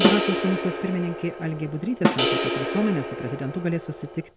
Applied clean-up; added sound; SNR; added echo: none; Snare drum + Crash cymbal; -1 dB; none.